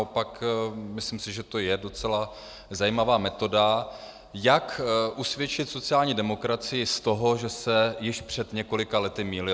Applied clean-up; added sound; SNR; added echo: none; none; none; none.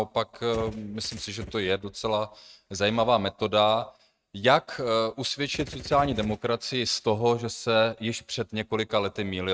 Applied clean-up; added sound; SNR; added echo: neural mask model RNNoise.